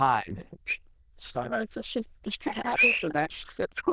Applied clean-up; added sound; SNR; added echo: neural diffusion model UNIVERSE++.